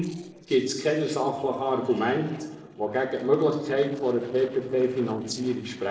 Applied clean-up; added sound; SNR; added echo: neural separator model SepFormer DNS4.